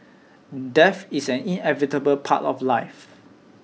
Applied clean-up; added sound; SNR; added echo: none; none; none; none.